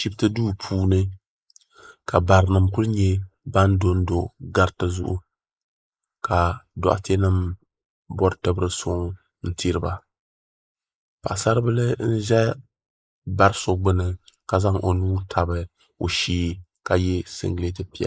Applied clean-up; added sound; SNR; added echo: neural mask model Resemble Enhance denoiser.